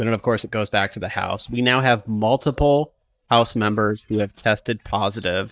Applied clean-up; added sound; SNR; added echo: neural mask model DeepFilterNet 3.